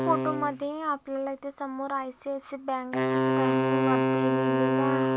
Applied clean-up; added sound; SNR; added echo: none; Wind instrument, woodwind instrument; -5 dB; none.